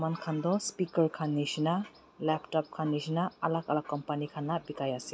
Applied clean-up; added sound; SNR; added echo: none; none; none; none.